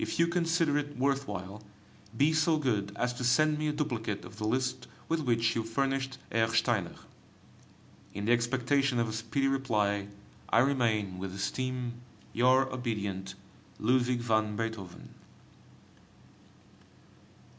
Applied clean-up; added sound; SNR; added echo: none; none; none; none.